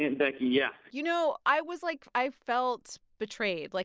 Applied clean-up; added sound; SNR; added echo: none; none; none; none.